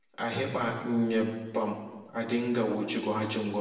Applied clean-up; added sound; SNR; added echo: none; none; none; reverberation time 1.0 s.